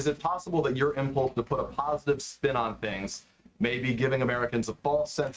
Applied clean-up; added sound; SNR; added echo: neural mask model RNNoise.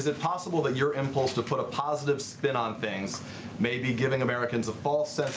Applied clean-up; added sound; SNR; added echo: none; none; none; none.